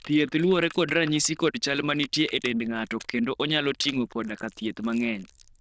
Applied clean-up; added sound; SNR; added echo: neural diffusion model UNIVERSE++.